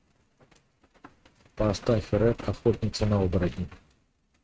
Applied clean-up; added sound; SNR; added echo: neural mask model RNNoise.